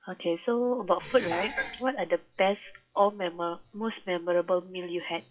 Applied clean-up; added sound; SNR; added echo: classical method WPE with log-MMSE.